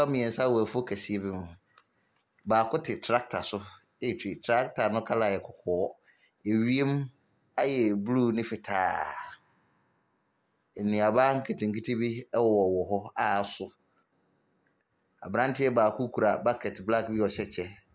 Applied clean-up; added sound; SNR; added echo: none; none; none; none.